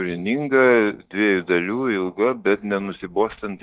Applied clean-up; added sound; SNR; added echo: neural mask model DeepFilterNet 3.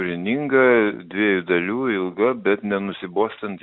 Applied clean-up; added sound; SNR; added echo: none; none; none; none.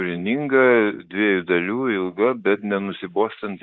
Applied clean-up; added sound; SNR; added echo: neural mask model Resemble Enhance denoiser.